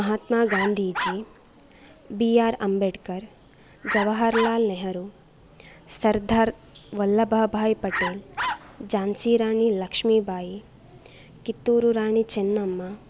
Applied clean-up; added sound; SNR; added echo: none; Bark; 6 dB; none.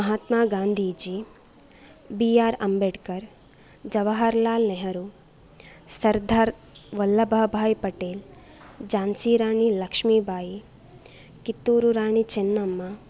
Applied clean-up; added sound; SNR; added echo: none; none; none; none.